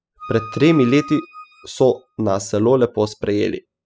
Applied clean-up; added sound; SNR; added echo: classical method spectral subtraction.